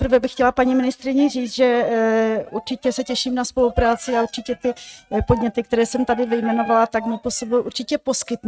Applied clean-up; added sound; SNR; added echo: neural mask model RNNoise.